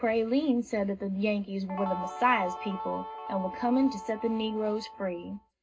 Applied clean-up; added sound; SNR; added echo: none; Guitar; 9 dB; reverberation time 0.2 s.